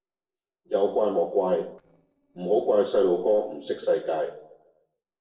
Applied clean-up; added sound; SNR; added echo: neural separator model SepFormer DNS4.